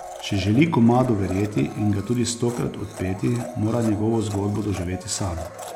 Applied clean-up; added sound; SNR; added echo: none; Domestic sounds, home sounds; 15 dB; none.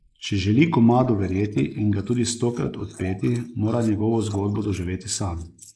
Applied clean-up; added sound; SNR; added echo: neural mask model Resemble Enhance denoiser.